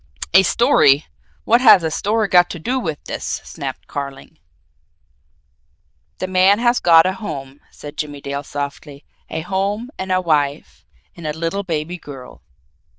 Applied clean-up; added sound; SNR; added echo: neural diffusion model UNIVERSE++.